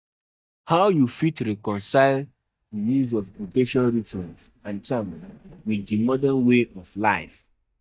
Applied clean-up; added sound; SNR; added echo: neural mask model DeepFilterNet 3.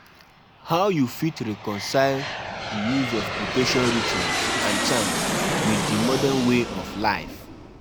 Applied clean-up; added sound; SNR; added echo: none; Aircraft; 2 dB; none.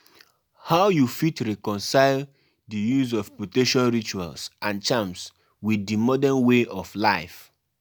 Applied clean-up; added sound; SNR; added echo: none; none; none; none.